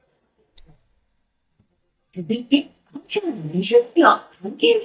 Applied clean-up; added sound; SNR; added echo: neural mask model DeepFilterNet 3.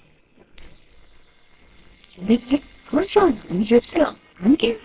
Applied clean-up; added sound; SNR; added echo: neural separator model SepFormer WHAMR!.